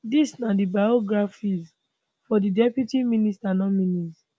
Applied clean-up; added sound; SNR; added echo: none; none; none; none.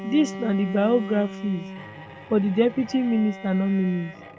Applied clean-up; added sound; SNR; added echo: none; Bowed string instrument; 13 dB; none.